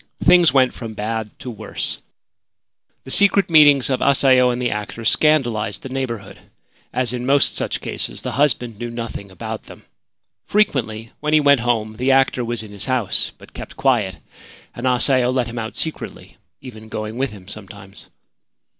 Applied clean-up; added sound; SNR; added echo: none; none; none; none.